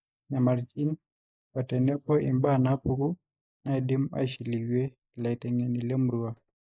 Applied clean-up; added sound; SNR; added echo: neural mask model Resemble Enhance denoiser.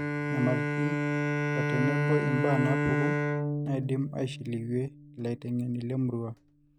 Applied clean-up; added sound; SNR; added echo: none; Bowed string instrument; -1 dB; none.